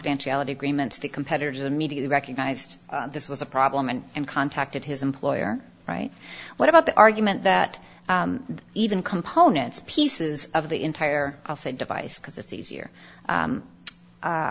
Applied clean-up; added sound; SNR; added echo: none; none; none; none.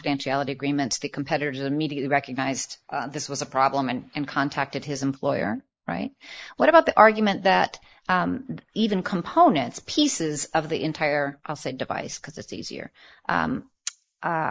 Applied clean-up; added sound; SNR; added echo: neural mask model Resemble Enhance denoiser.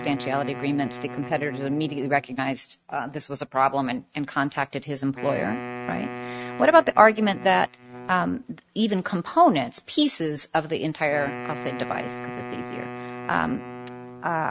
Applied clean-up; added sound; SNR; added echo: neural mask model RNNoise.